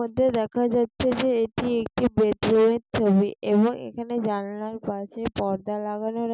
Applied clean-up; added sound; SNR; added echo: none; none; none; none.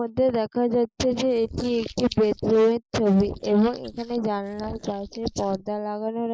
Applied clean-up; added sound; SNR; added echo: neural mask model Resemble Enhance denoiser.